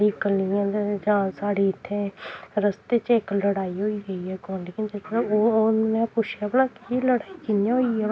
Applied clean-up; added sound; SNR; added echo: none; none; none; none.